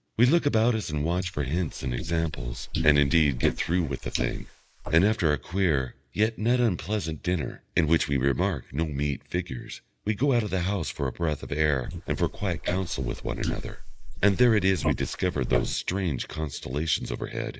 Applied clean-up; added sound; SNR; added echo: neural mask model Resemble Enhance denoiser.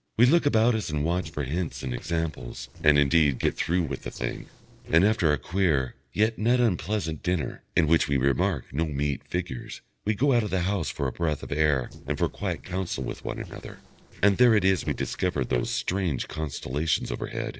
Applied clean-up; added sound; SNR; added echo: neural separator model SepFormer DNS4.